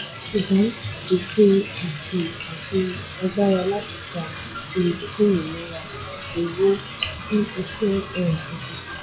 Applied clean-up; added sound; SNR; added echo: classical method log-MMSE.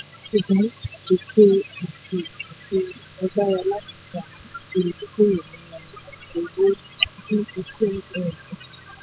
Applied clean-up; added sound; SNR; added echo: classical method spectral subtraction.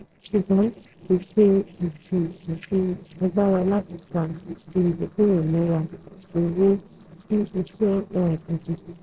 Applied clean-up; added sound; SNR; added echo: neural separator model SepFormer DNS4.